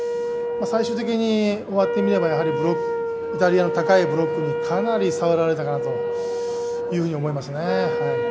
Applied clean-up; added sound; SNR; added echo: none; Wind instrument, woodwind instrument; 2 dB; none.